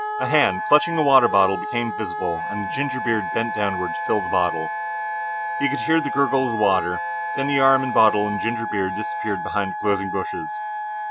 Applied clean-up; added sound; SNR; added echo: none; Wind instrument, woodwind instrument; 4 dB; none.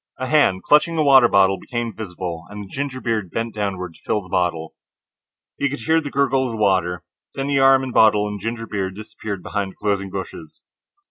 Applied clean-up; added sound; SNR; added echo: none; none; none; none.